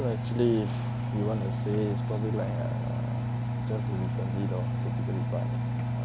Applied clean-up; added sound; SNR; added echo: none; Engine; -4 dB; none.